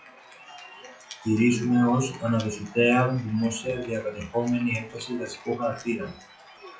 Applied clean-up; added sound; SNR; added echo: classical method WPE with log-MMSE.